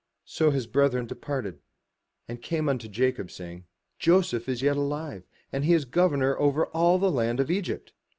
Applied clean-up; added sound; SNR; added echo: none; none; none; none.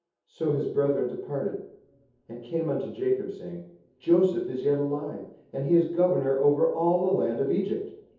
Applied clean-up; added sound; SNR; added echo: none; none; none; reverberation time 0.7 s.